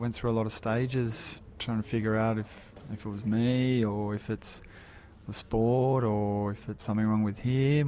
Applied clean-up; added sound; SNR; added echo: none; none; none; none.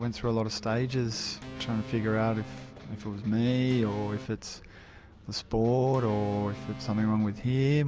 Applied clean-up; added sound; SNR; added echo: none; Organ + Electric guitar; 16 dB; none.